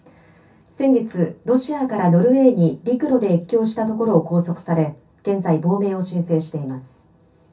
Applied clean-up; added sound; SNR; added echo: none; none; none; reverberation time 0.3 s.